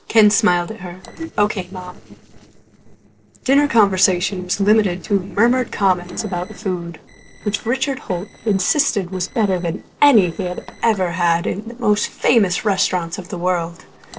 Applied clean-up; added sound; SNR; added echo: neural separator model SepFormer DNS4.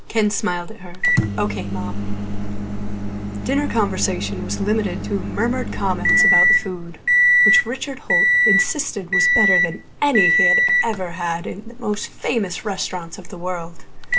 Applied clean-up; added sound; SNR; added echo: none; Microwave oven; -4 dB; none.